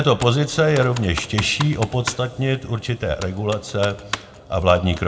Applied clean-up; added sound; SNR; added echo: none; Computer keyboard; 14 dB; reverberation time 1.9 s.